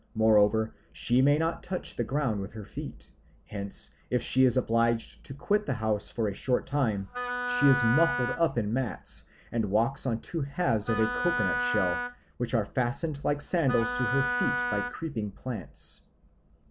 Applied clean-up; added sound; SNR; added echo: none; Wind instrument, woodwind instrument; 3 dB; none.